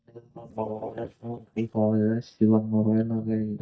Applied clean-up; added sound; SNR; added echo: neural mask model DeepFilterNet 3.